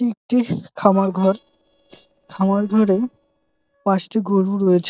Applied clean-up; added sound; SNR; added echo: neural separator model SepFormer DNS4.